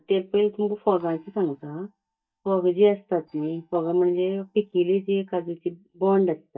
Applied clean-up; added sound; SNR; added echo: neural mask model DeepFilterNet 3.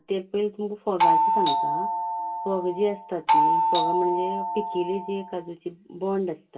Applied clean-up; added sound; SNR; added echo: none; Doorbell; -5 dB; reverberation time 0.2 s.